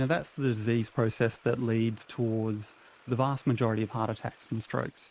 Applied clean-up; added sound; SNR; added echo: neural mask model Resemble Enhance denoiser.